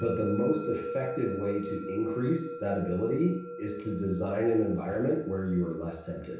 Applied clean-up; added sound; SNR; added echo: none; Musical instrument; 9 dB; reverberation time 0.7 s.